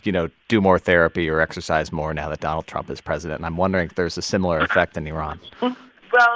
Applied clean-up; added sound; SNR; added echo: none; none; none; none.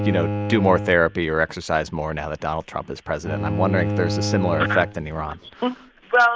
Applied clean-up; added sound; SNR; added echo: none; Bowed string instrument; 6 dB; none.